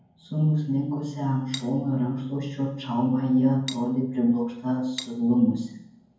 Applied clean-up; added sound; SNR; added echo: none; Cutlery, silverware; 15 dB; reverberation time 0.9 s.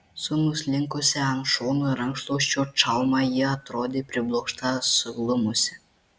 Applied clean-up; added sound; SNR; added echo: none; none; none; none.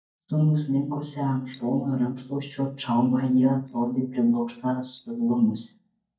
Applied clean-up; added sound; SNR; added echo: neural mask model DeepFilterNet 3.